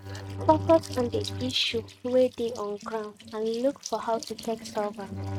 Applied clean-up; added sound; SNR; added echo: neural mask model RNNoise.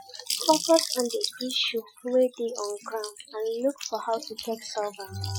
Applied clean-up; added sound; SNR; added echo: classical method Wiener filter.